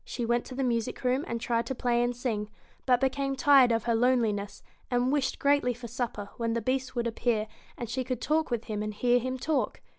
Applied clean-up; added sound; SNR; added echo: none; none; none; none.